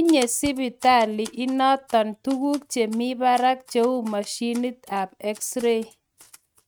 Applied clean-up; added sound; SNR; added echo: neural mask model RNNoise.